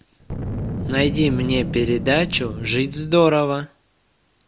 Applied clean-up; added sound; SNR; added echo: none; Boom; 7 dB; none.